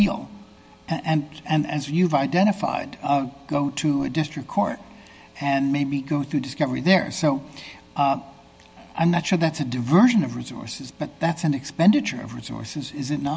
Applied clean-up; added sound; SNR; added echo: none; none; none; none.